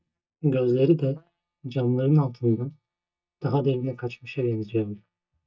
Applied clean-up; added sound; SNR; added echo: neural mask model DeepFilterNet 3.